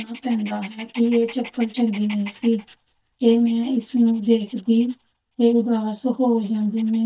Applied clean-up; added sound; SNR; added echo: neural mask model DeepFilterNet 3.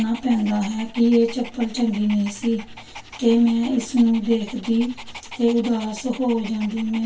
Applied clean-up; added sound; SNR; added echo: none; Dog; 19 dB; reverberation time 0.2 s.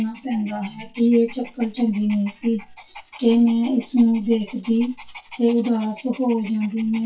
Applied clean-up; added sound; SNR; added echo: classical method WPE with log-MMSE.